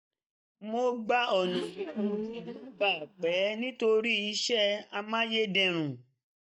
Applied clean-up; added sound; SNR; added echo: neural mask model DeepFilterNet 3.